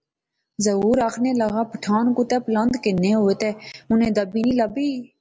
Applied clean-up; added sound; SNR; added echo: none; none; none; none.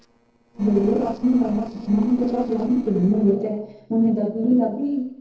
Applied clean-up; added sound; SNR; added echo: neural separator model SepFormer DNS4.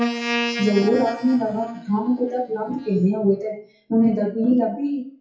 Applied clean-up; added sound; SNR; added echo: classical method WPE with log-MMSE.